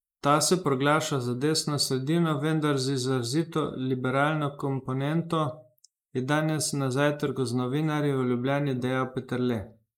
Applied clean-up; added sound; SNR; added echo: neural mask model Resemble Enhance denoiser.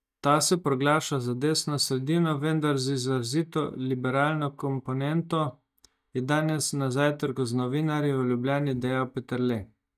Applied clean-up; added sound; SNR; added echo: neural mask model DeepFilterNet 3.